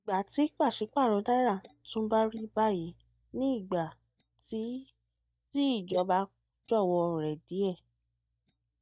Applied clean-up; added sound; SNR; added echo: neural mask model DeepFilterNet 3.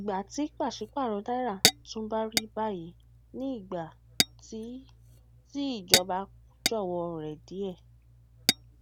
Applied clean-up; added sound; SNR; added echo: none; Tap / Glass; -1 dB; none.